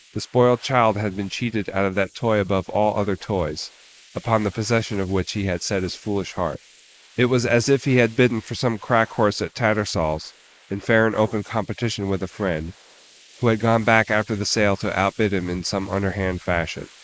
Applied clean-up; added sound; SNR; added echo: neural mask model Resemble Enhance denoiser.